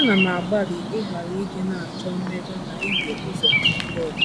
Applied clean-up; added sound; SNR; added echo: none; Bird vocalization, bird call, bird song; -1 dB; none.